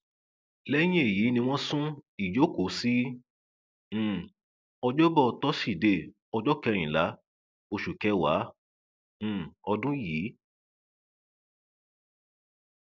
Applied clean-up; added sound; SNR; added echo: none; none; none; none.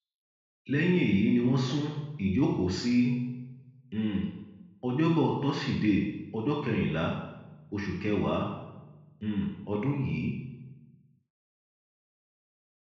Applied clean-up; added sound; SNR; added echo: none; none; none; reverberation time 0.9 s.